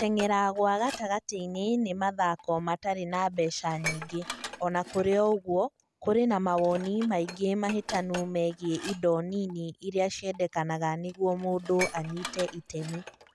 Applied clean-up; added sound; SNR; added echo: none; Dishes, pots, and pans; 15 dB; none.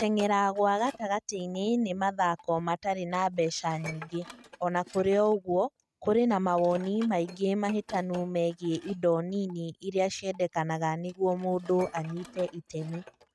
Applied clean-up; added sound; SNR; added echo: neural mask model RNNoise.